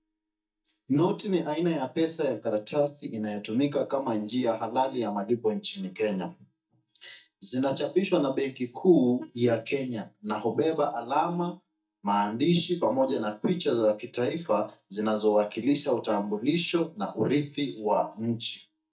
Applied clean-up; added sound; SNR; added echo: neural mask model DeepFilterNet 3.